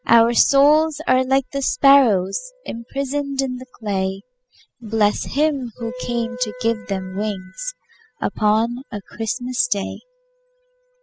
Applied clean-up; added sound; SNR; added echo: classical method spectral subtraction.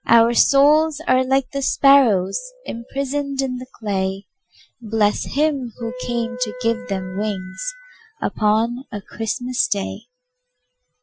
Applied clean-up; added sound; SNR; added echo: classical method Wiener filter.